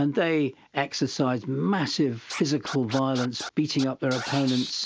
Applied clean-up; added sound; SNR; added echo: none; Scratching (performance technique); 12 dB; none.